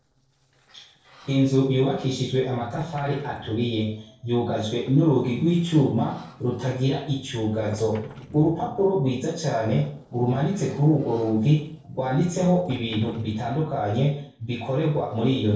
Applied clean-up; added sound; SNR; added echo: neural separator model SepFormer DNS4.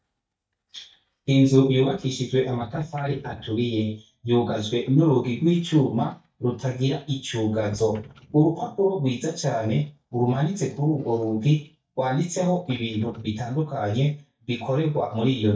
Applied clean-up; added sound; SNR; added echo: neural mask model DeepFilterNet 3.